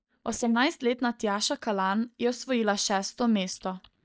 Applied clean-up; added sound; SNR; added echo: neural mask model DeepFilterNet 3.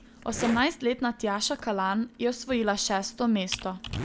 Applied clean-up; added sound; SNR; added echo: none; Computer keyboard + Zipper (clothing); 12 dB; none.